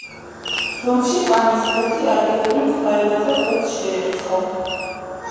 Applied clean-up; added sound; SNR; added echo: none; Fireworks; 13 dB; reverberation time 2.2 s.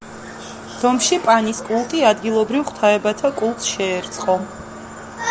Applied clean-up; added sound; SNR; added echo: none; none; none; none.